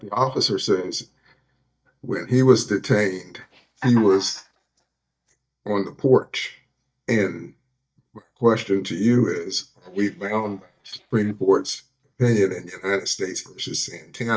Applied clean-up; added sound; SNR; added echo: neural mask model DeepFilterNet 3.